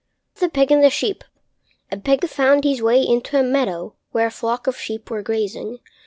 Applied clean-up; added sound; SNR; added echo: none; none; none; none.